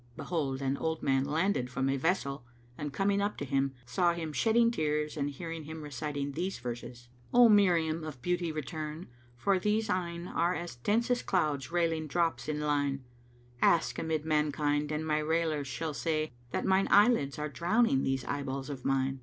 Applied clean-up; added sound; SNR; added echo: none; none; none; none.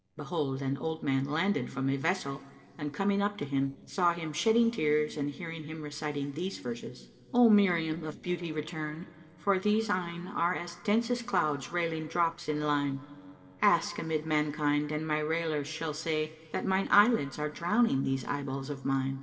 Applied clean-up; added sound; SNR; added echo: neural separator model SepFormer DNS4.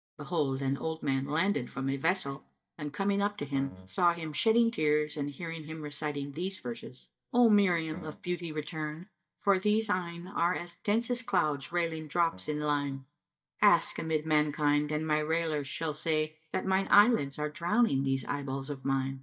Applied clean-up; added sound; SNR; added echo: neural mask model DeepFilterNet 3.